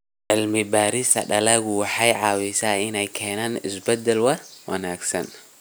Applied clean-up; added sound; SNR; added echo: none; none; none; none.